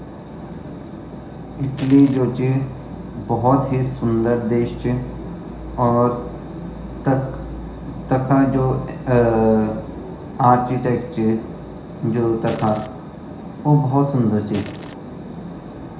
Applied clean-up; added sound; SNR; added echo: none; Crushing; 17 dB; reverberation time 0.5 s.